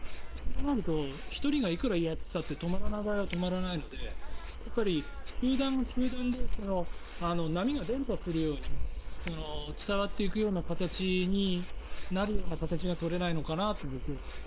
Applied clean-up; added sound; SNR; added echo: neural separator model SepFormer WHAM!.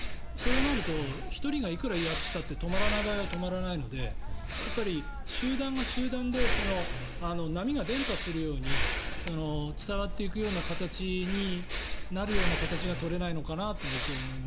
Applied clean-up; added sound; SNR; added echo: none; Breathing; -2 dB; none.